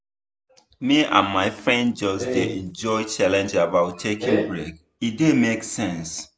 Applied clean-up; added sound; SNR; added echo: none; none; none; none.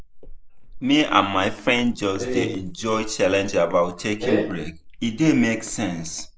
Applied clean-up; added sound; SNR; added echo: neural mask model Resemble Enhance denoiser.